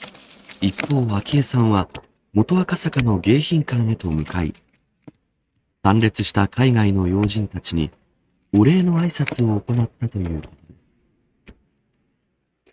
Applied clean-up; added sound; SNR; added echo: neural mask model RNNoise.